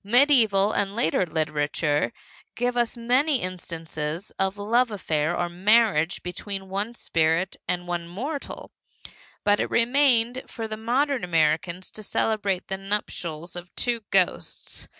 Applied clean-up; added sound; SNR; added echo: none; none; none; none.